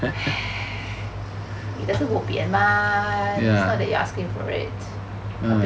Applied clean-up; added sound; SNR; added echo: none; none; none; none.